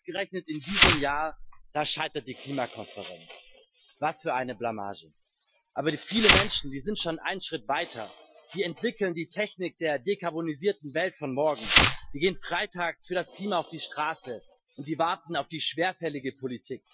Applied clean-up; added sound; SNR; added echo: classical method Wiener filter.